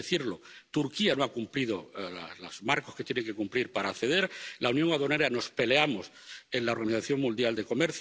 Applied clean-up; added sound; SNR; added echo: none; none; none; none.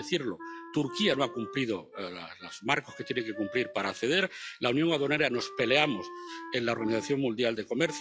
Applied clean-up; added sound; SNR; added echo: classical method log-MMSE.